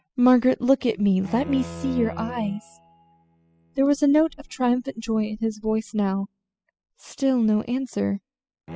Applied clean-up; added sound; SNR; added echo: classical method spectral subtraction.